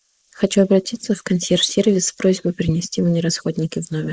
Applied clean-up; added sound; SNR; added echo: neural mask model Resemble Enhance denoiser.